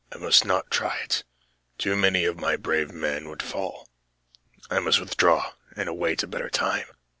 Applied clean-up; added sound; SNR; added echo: none; none; none; none.